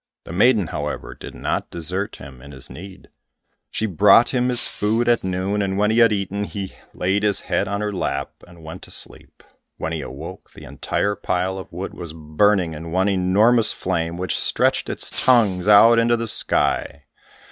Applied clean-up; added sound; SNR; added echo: neural mask model RNNoise.